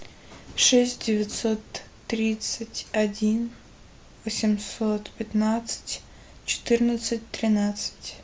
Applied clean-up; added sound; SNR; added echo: none; none; none; none.